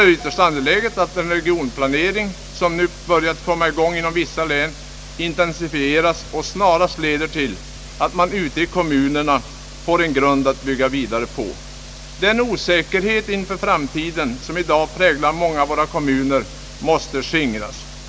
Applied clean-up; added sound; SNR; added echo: none; none; none; none.